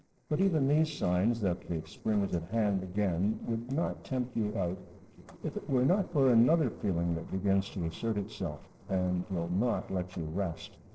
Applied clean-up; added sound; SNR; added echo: neural separator model SepFormer DNS4.